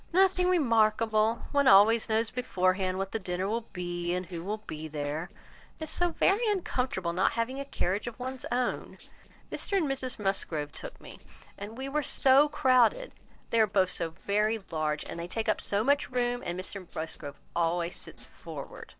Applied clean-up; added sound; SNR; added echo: neural separator model SepFormer DNS4.